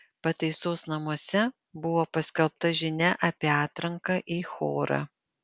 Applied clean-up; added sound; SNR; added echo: none; none; none; none.